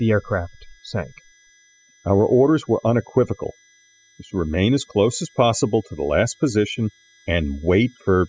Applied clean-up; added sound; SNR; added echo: classical method spectral subtraction.